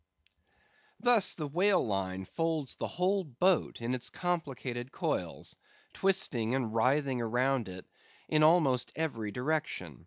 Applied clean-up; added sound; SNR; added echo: none; none; none; none.